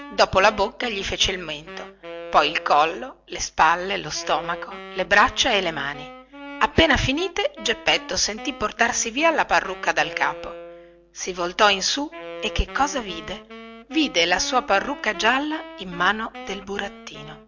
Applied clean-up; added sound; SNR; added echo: none; Wind instrument, woodwind instrument; 16 dB; none.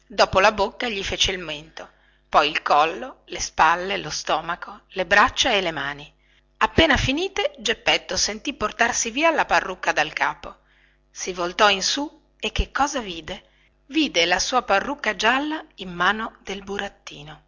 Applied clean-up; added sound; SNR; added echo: none; none; none; none.